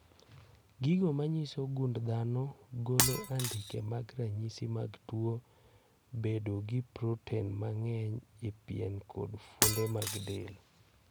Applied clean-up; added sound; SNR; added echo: none; Shatter; 0 dB; none.